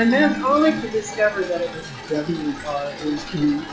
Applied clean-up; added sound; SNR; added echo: classical method log-MMSE.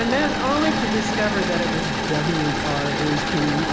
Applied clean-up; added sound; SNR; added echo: none; Engine / Mechanisms; -1 dB; none.